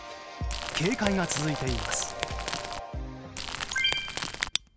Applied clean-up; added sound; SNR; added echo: none; Crumpling, crinkling / Crackle; 4 dB; none.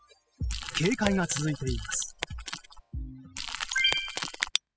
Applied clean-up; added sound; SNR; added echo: classical method spectral subtraction.